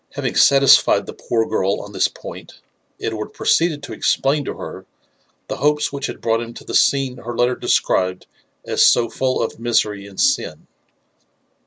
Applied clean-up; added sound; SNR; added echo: none; none; none; none.